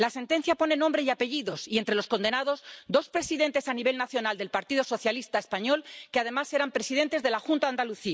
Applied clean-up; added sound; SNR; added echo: none; none; none; none.